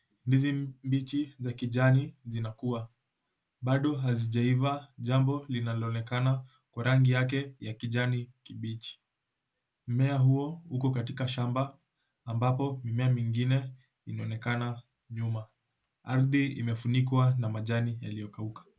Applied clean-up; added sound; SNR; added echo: none; none; none; none.